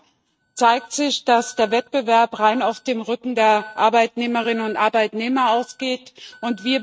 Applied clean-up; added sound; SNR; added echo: neural mask model RNNoise.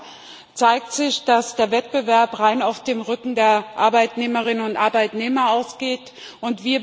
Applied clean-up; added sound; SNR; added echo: none; none; none; none.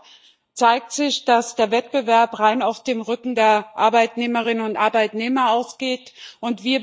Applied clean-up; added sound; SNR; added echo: neural mask model DeepFilterNet 3.